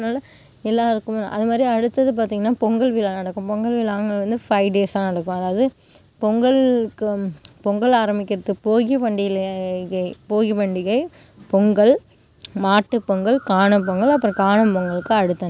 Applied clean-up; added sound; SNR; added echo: none; none; none; none.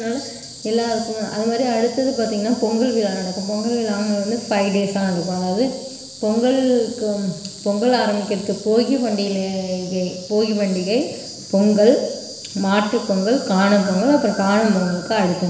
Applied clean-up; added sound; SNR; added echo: none; Insect; 16 dB; reverberation time 1.1 s.